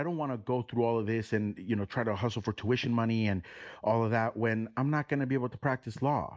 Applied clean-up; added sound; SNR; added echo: none; none; none; none.